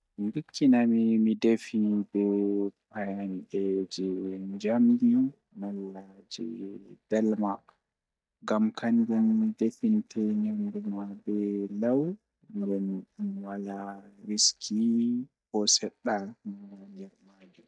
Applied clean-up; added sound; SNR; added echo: neural mask model DeepFilterNet 3.